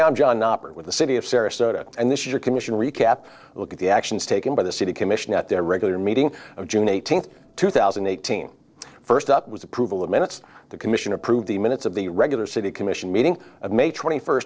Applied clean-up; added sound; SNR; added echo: neural separator model SepFormer DNS4.